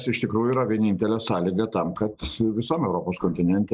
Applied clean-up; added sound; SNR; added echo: neural mask model Resemble Enhance denoiser.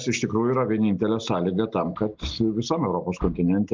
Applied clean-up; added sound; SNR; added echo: neural mask model DeepFilterNet 3.